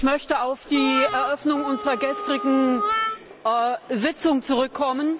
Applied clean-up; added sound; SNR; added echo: none; Harmonica; 5 dB; none.